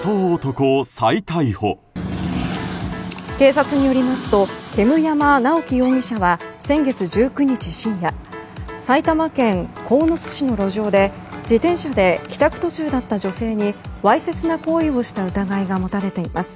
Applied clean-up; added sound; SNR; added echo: none; none; none; none.